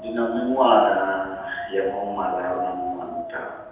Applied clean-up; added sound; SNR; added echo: none; Wind; 9 dB; reverberation time 0.8 s.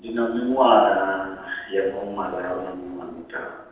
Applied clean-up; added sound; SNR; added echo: neural separator model SepFormer DNS4.